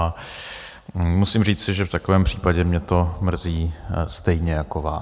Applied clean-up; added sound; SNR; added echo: none; none; none; none.